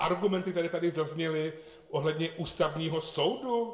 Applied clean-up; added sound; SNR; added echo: none; none; none; reverberation time 0.5 s.